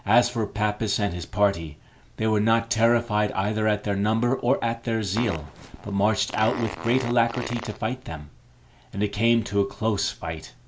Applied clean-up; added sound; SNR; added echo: none; Fart; 11 dB; none.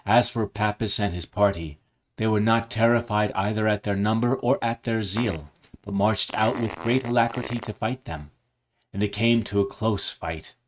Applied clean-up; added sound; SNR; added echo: neural mask model RNNoise.